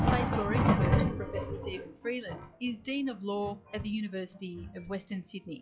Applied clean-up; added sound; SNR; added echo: classical method log-MMSE.